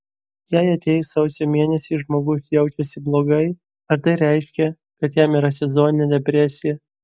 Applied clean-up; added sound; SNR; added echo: none; none; none; none.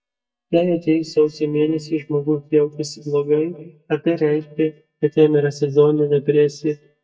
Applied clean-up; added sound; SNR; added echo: neural mask model DeepFilterNet 3.